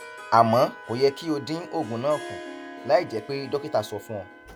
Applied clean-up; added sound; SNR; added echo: none; Harp + Wind instrument, woodwind instrument; 16 dB; none.